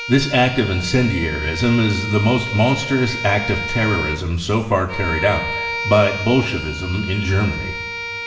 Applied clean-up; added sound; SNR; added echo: none; Bowed string instrument; 8 dB; reverberation time 1.1 s.